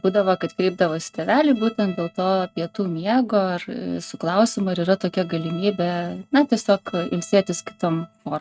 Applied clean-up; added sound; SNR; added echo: neural mask model RNNoise.